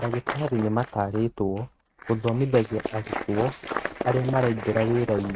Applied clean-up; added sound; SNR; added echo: neural mask model RNNoise.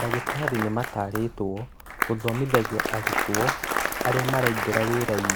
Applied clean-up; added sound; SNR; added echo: none; Applause; 1 dB; none.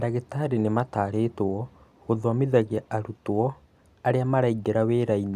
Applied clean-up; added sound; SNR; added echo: none; none; none; none.